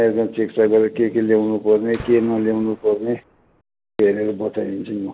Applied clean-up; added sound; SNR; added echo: none; Gunshot, gunfire; 20 dB; none.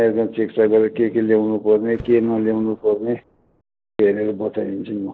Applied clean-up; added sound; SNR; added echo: neural separator model SepFormer DNS4.